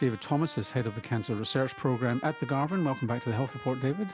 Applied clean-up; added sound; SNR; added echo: none; Trumpet; 17 dB; none.